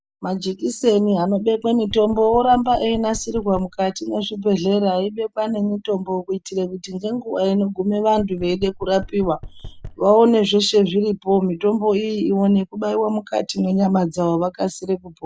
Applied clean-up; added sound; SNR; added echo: none; Knock; 17 dB; none.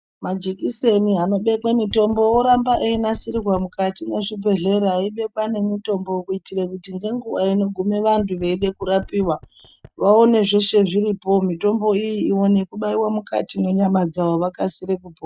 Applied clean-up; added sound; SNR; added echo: neural mask model RNNoise.